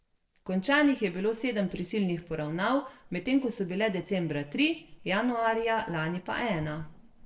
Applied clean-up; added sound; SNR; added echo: neural separator model SepFormer DNS4.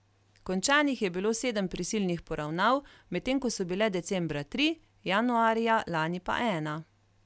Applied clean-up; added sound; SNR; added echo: none; none; none; none.